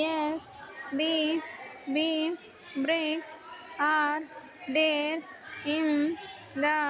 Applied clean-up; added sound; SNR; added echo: none; none; none; none.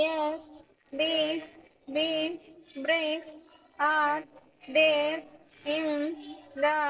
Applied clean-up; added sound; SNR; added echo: neural separator model SepFormer DNS4.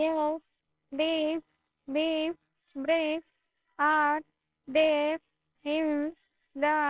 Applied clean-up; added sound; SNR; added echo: neural separator model SepFormer WHAMR!.